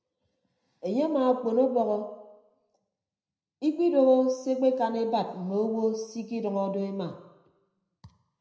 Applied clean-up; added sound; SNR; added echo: none; none; none; reverberation time 0.8 s.